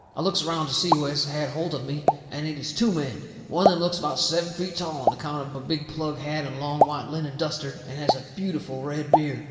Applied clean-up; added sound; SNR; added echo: none; Explosion; 2 dB; reverberation time 2.2 s.